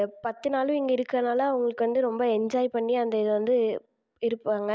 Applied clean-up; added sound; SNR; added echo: none; none; none; none.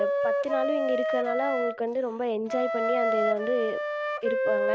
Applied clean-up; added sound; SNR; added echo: none; Wind instrument, woodwind instrument; -2 dB; none.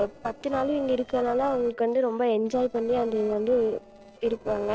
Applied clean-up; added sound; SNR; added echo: neural separator model SepFormer DNS4.